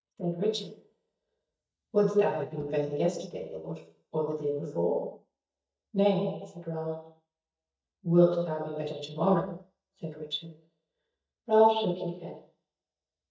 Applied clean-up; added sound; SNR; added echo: neural mask model DeepFilterNet 3.